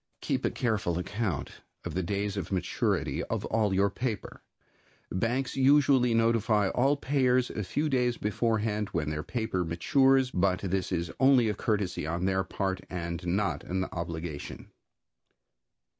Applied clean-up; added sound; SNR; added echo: none; none; none; none.